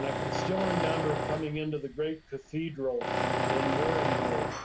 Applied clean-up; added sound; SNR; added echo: none; Tools; -2 dB; none.